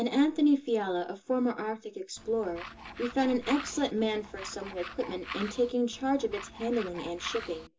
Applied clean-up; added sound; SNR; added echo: none; Tools; 13 dB; reverberation time 0.2 s.